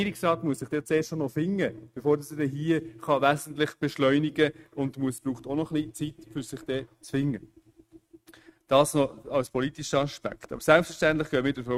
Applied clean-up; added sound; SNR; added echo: neural mask model RNNoise.